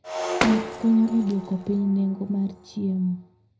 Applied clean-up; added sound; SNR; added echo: none; Shatter; 8 dB; reverberation time 0.4 s.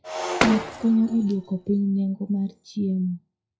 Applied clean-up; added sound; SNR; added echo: classical method WPE with log-MMSE.